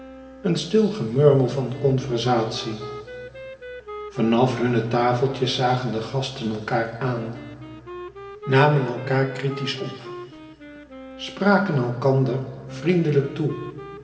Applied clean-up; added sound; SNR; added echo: none; Wind instrument, woodwind instrument; 16 dB; reverberation time 2.8 s.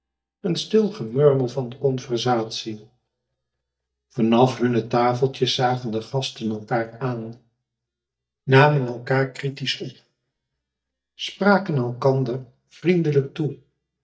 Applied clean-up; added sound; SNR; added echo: neural mask model DeepFilterNet 3.